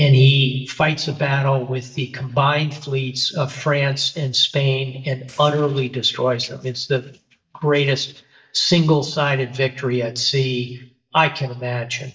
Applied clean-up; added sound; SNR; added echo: neural mask model DeepFilterNet 3.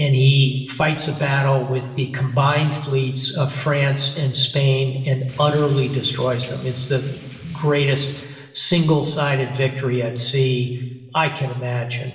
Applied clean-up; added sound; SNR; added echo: neural separator model SepFormer DNS4.